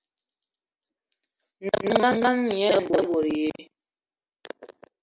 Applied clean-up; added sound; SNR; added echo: none; none; none; none.